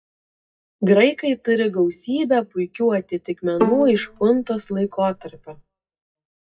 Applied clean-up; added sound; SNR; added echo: classical method WPE with log-MMSE.